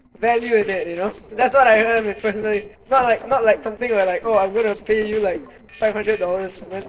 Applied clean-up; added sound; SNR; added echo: neural separator model SepFormer DNS4.